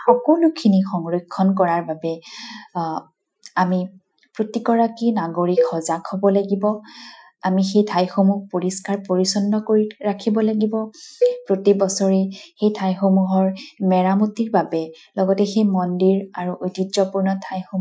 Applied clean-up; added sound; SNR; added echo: classical method Wiener filter.